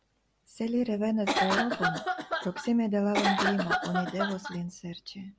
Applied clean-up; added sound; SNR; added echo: none; Cough; -1 dB; none.